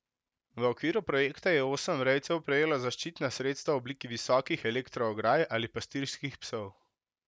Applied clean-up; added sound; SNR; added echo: none; none; none; none.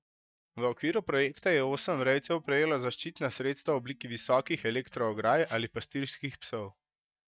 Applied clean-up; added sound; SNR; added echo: neural mask model DeepFilterNet 3.